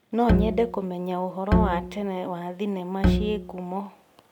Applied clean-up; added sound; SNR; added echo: none; Bowed string instrument; -2 dB; none.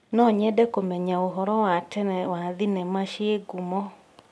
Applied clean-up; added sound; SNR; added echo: none; none; none; none.